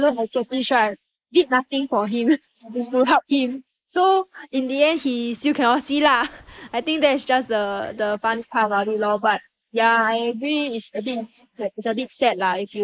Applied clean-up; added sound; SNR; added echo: neural mask model Resemble Enhance denoiser.